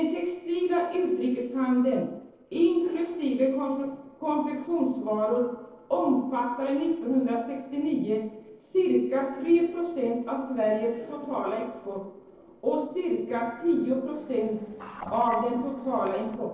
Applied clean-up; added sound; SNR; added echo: neural separator model SepFormer DNS4.